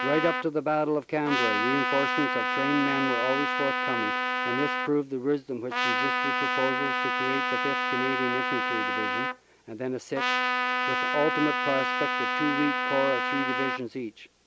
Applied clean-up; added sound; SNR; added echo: none; Trumpet; -2 dB; none.